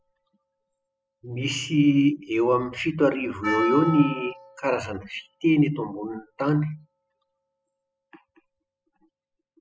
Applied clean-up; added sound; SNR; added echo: classical method spectral subtraction.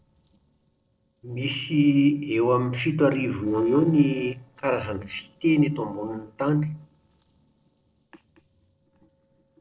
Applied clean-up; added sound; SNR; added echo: neural separator model SepFormer DNS4.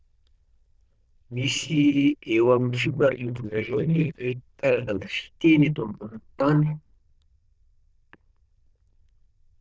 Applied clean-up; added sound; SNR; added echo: neural diffusion model UNIVERSE++.